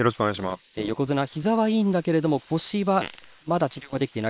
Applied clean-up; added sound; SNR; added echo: neural separator model SepFormer WHAM!.